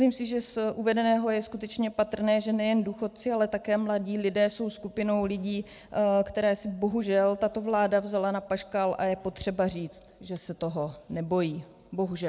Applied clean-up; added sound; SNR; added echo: none; none; none; none.